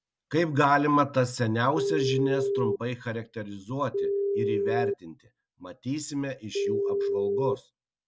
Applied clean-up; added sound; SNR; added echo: none; Telephone; -2 dB; none.